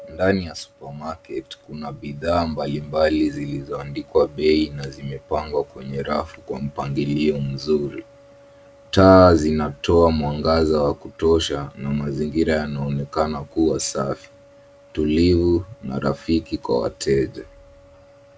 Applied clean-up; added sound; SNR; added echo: none; none; none; none.